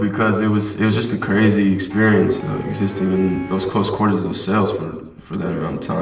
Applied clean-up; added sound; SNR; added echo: none; Guitar; 17 dB; reverberation time 0.9 s.